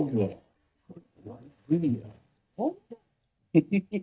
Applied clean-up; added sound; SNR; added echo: neural mask model DeepFilterNet 3.